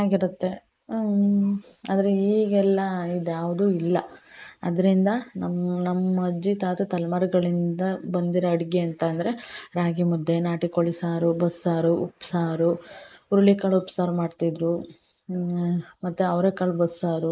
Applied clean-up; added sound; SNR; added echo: neural mask model Resemble Enhance denoiser.